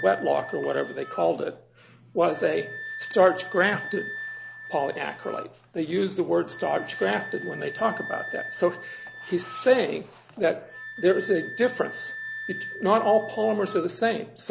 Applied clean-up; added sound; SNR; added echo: none; Wind instrument, woodwind instrument; 13 dB; none.